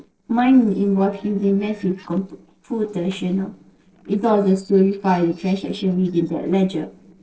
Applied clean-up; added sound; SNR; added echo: neural separator model SepFormer DNS4.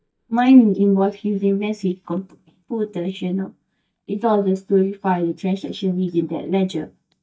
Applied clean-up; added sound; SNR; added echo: neural mask model DeepFilterNet 3.